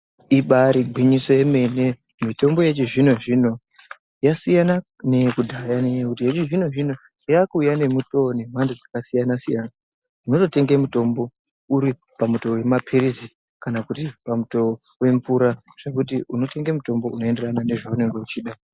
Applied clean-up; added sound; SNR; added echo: none; none; none; none.